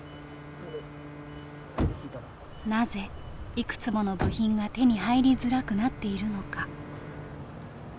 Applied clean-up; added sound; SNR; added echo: none; Bowed string instrument; 17 dB; none.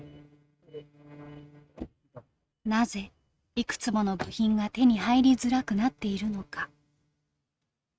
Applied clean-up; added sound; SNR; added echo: neural mask model RNNoise.